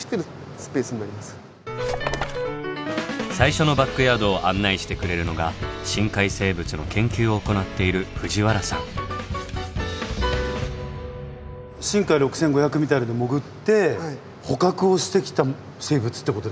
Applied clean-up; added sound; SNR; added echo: none; none; none; none.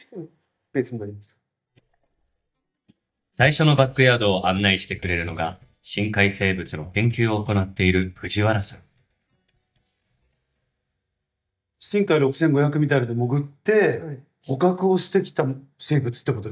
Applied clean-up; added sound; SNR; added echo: neural mask model DeepFilterNet 3.